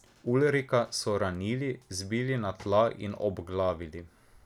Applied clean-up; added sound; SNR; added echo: none; none; none; none.